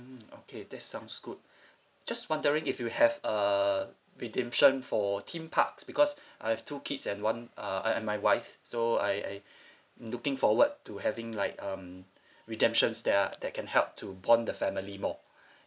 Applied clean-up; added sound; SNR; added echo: none; none; none; none.